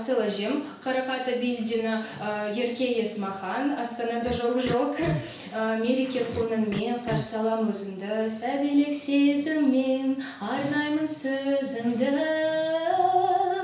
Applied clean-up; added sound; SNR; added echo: none; Cough; 10 dB; reverberation time 0.5 s.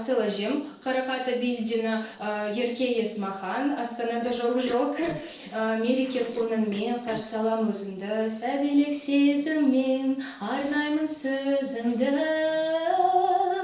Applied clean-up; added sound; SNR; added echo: neural separator model SepFormer DNS4.